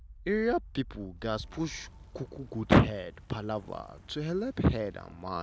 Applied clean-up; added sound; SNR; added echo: none; Wind; 19 dB; none.